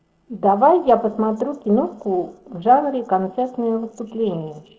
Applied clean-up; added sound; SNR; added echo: neural separator model SepFormer DNS4.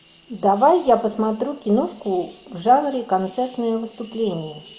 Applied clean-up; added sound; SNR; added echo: none; Frog; 5 dB; reverberation time 0.9 s.